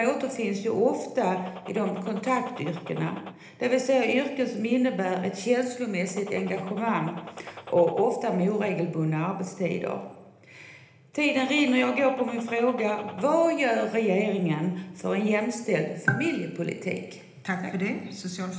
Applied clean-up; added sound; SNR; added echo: none; Gunshot, gunfire; 16 dB; reverberation time 1.0 s.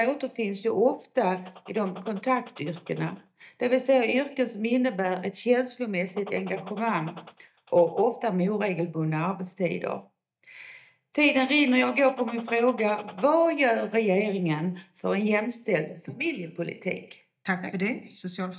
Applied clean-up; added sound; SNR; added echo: neural mask model DeepFilterNet 3.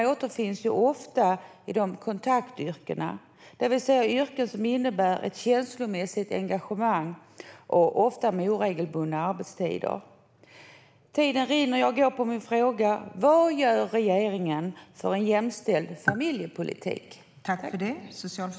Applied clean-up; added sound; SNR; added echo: none; none; none; none.